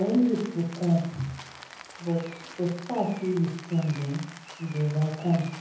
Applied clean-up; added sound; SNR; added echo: none; Rain; 17 dB; reverberation time 0.7 s.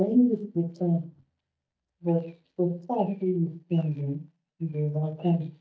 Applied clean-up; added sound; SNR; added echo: neural mask model DeepFilterNet 3.